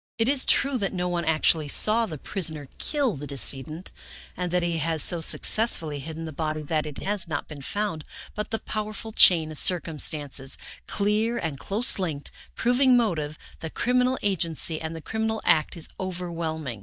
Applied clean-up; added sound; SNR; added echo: neural mask model DeepFilterNet 3.